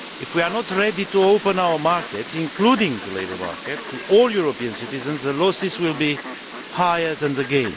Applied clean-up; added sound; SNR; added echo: none; Fowl; 13 dB; none.